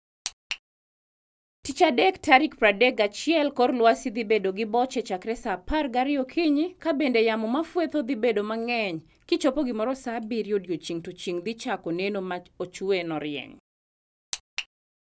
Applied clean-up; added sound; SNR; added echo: none; none; none; none.